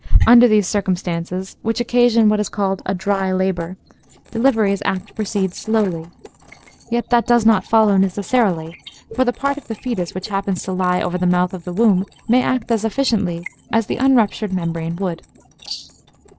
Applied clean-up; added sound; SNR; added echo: neural separator model SepFormer DNS4.